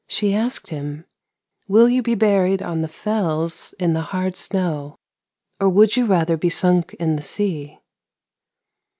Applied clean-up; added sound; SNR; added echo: none; none; none; none.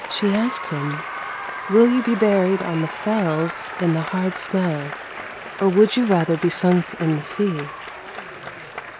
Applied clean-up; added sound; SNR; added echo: none; Applause; 10 dB; none.